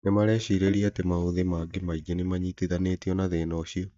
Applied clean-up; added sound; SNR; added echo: neural mask model DeepFilterNet 3.